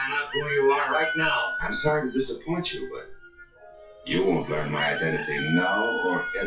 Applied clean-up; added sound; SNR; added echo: classical method WPE with log-MMSE.